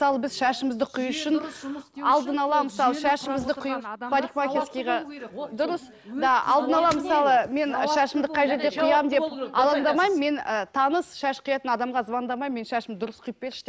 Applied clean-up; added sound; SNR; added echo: none; none; none; none.